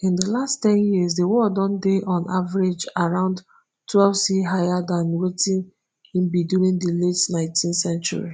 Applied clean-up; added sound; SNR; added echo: none; none; none; none.